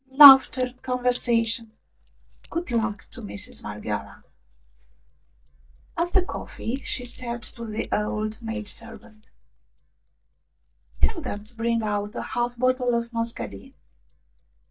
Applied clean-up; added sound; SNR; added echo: neural mask model DeepFilterNet 3.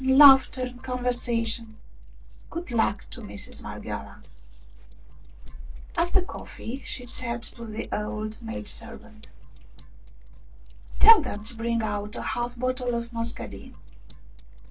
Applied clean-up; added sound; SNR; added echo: neural separator model SepFormer DNS4.